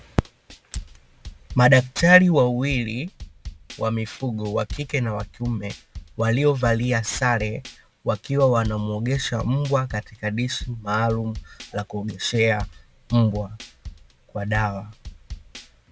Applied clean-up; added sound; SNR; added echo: none; Drum / Drum kit; 16 dB; none.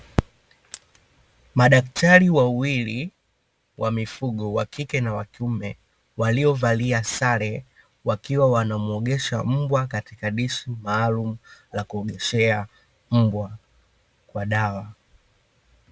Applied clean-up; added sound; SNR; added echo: none; none; none; none.